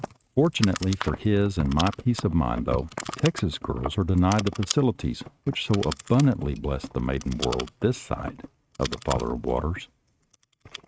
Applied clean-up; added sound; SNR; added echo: neural mask model RNNoise.